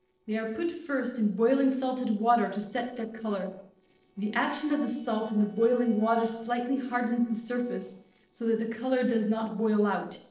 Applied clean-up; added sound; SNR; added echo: neural separator model SepFormer DNS4.